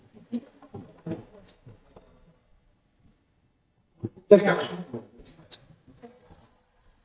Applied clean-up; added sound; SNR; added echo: neural mask model DeepFilterNet 3.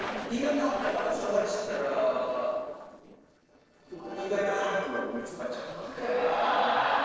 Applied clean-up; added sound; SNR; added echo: neural separator model SepFormer DNS4.